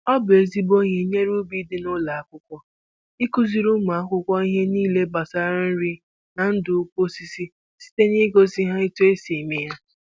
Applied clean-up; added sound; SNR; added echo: none; none; none; none.